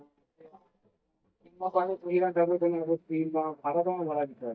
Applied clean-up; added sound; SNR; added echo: neural mask model DeepFilterNet 3.